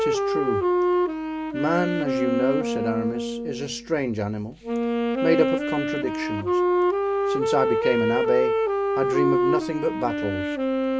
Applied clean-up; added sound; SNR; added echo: none; Wind instrument, woodwind instrument; -4 dB; reverberation time 0.3 s.